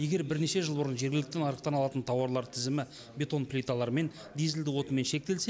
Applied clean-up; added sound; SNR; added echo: none; none; none; none.